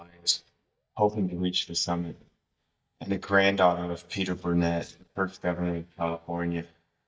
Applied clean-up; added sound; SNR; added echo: neural mask model DeepFilterNet 3.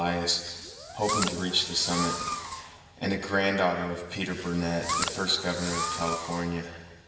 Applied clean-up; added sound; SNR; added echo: none; Fireworks; 5 dB; reverberation time 1.5 s.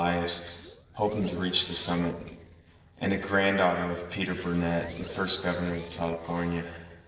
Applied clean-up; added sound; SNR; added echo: neural separator model SepFormer DNS4.